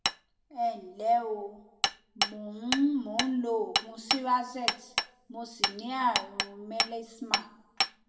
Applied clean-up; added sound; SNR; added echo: none; Hammer; 1 dB; reverberation time 0.7 s.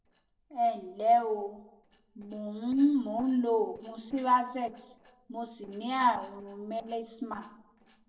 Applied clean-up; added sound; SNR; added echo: neural separator model SepFormer DNS4.